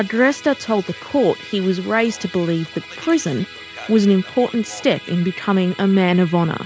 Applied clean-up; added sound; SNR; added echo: none; Musical instrument; 18 dB; none.